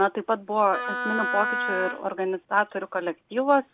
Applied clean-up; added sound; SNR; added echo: none; Wind instrument, woodwind instrument; 4 dB; none.